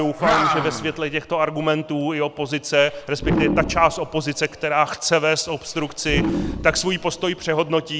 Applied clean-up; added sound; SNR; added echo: none; Animal; 5 dB; none.